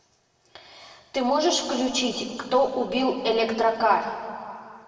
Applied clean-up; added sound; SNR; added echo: none; none; none; reverberation time 2.0 s.